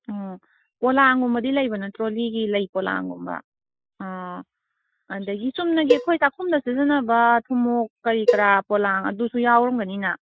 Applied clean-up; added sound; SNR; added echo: classical method Wiener filter.